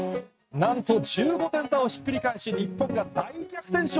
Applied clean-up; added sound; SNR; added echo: neural mask model RNNoise.